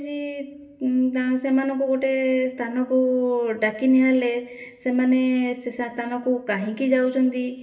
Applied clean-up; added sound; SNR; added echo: none; none; none; reverberation time 0.6 s.